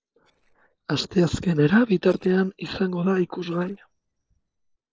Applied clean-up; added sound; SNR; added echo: neural separator model SepFormer DNS4.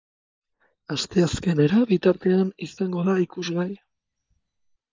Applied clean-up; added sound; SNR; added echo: neural mask model DeepFilterNet 3.